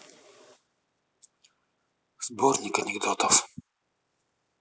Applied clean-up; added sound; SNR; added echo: none; none; none; none.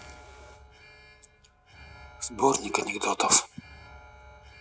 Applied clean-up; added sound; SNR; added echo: none; Alarm; 20 dB; none.